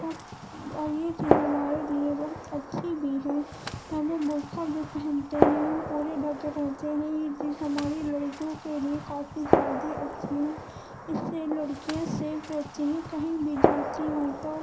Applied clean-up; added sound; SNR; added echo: none; Gunshot, gunfire; 2 dB; reverberation time 0.3 s.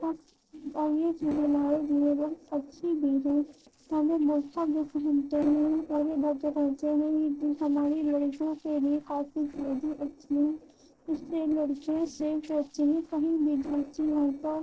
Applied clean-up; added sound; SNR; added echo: neural separator model SepFormer DNS4.